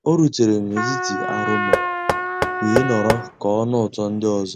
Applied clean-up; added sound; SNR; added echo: none; Trumpet + Knock; 3 dB; none.